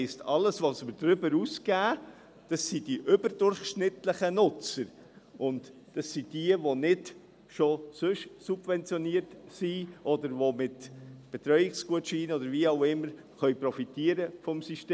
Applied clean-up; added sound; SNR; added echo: none; none; none; none.